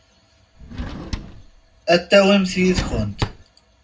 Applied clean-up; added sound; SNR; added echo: none; Drawer open or close; 9 dB; reverberation time 0.3 s.